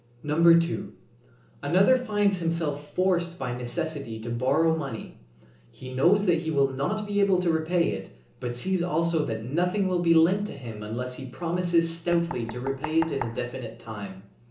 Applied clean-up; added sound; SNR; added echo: none; Knock; 15 dB; reverberation time 0.8 s.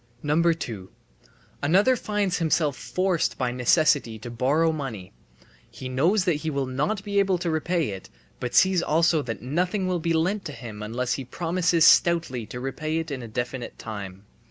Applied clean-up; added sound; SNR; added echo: none; none; none; none.